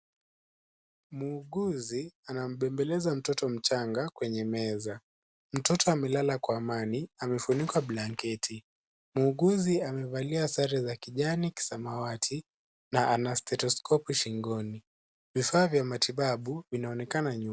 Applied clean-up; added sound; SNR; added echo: none; Gunshot, gunfire; 18 dB; none.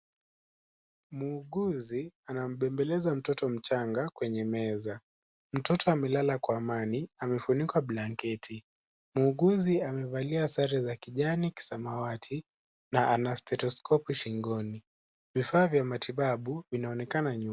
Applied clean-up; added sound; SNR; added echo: none; none; none; none.